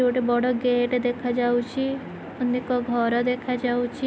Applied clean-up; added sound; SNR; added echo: none; none; none; none.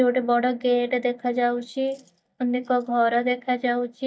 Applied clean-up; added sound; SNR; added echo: neural mask model DeepFilterNet 3.